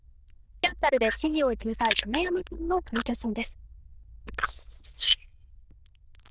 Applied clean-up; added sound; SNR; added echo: neural diffusion model UNIVERSE++.